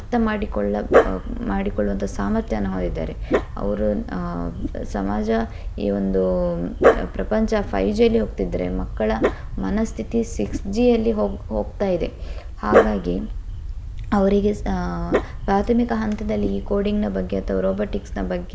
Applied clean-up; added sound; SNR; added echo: none; Dog; 3 dB; none.